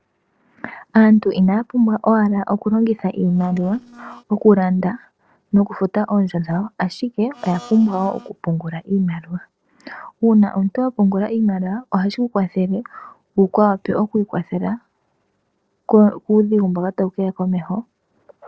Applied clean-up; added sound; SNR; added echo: neural separator model SepFormer DNS4.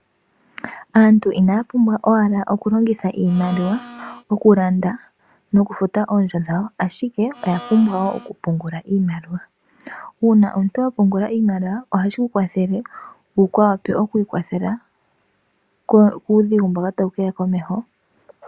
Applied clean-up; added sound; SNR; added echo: none; Domestic sounds, home sounds; 17 dB; none.